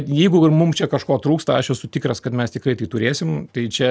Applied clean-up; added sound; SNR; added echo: none; none; none; none.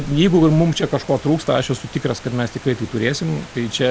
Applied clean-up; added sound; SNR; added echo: none; Rain; 17 dB; none.